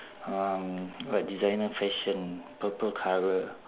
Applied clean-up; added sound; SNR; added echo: none; none; none; none.